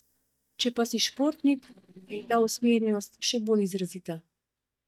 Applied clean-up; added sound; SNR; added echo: neural mask model DeepFilterNet 3.